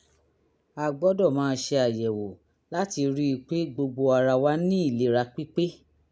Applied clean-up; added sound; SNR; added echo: none; none; none; none.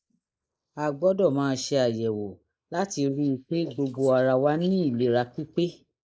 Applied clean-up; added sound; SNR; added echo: neural mask model Resemble Enhance denoiser.